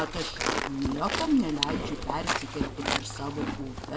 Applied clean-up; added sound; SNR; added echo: none; Livestock, farm animals, working animals; 0 dB; reverberation time 1.2 s.